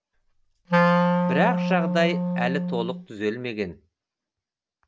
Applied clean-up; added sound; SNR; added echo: none; Wind instrument, woodwind instrument; -5 dB; none.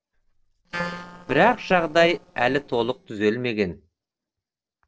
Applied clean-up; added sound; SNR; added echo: neural separator model SepFormer DNS4.